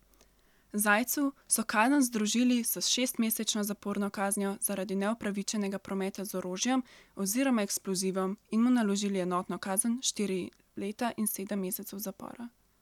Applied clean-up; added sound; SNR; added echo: none; none; none; none.